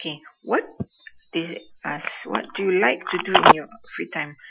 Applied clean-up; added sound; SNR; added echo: classical method Wiener filter.